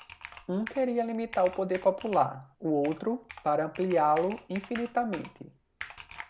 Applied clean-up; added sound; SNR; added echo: none; Computer keyboard; 17 dB; none.